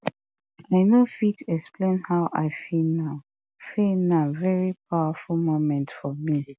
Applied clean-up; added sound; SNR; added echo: none; none; none; none.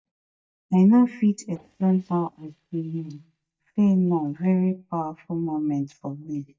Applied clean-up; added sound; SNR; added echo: neural mask model DeepFilterNet 3.